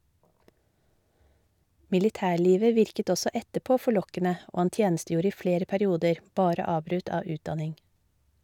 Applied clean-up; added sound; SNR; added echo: none; none; none; none.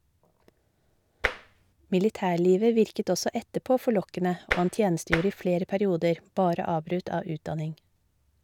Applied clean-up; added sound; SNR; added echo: none; Tap; 5 dB; none.